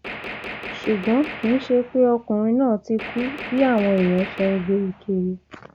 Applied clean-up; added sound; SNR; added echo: none; Gunshot, gunfire; 12 dB; none.